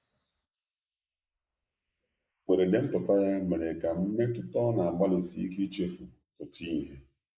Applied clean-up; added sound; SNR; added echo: neural mask model Resemble Enhance denoiser.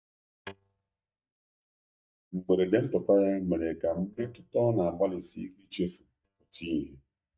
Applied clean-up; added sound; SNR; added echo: neural mask model DeepFilterNet 3.